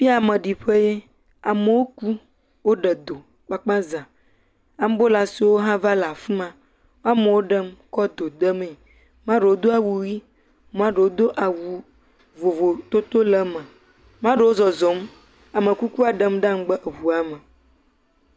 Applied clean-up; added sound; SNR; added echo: none; none; none; none.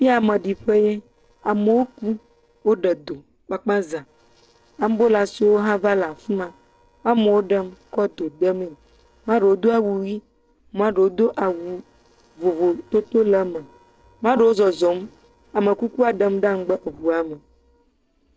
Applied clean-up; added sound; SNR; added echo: neural separator model SepFormer DNS4.